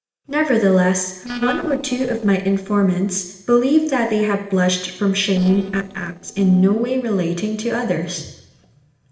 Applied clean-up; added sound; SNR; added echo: neural separator model SepFormer DNS4.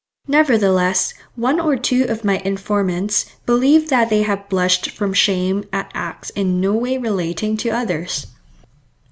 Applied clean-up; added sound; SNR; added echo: none; none; none; none.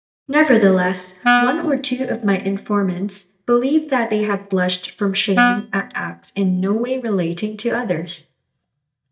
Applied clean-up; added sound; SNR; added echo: neural mask model DeepFilterNet 3.